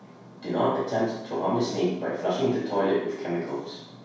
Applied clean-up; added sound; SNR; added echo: none; none; none; reverberation time 0.7 s.